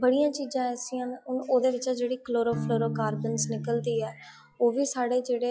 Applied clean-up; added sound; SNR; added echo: classical method log-MMSE.